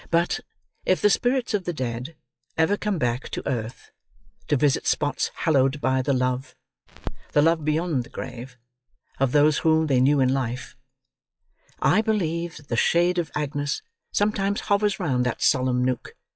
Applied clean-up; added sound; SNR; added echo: classical method log-MMSE.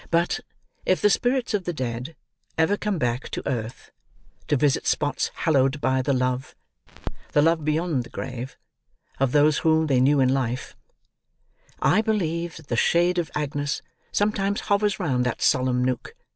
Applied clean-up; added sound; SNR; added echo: none; Crackle; 11 dB; none.